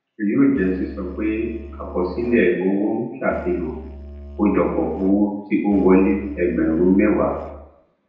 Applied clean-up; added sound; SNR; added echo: none; Musical instrument; 16 dB; reverberation time 0.8 s.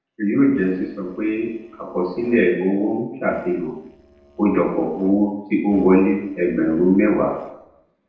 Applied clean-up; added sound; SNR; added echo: neural separator model SepFormer DNS4.